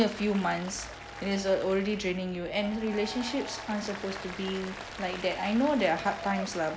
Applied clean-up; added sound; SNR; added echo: none; Applause; 12 dB; none.